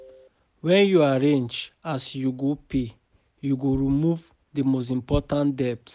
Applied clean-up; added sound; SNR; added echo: none; none; none; none.